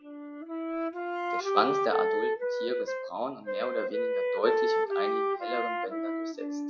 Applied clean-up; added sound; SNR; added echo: classical method log-MMSE.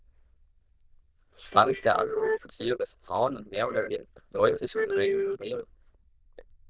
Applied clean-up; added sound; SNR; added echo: neural diffusion model UNIVERSE++.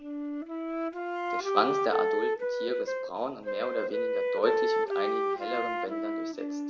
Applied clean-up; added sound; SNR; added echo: none; Wind instrument, woodwind instrument; -4 dB; none.